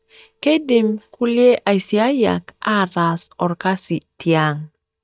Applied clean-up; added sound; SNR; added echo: neural mask model DeepFilterNet 3.